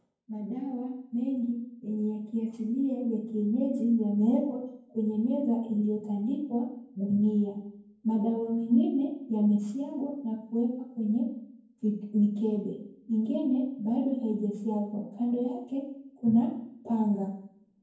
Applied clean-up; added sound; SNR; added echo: none; none; none; reverberation time 0.9 s.